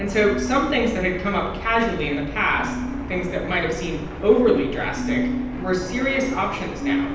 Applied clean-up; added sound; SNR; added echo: none; Fixed-wing aircraft, airplane; 11 dB; reverberation time 0.9 s.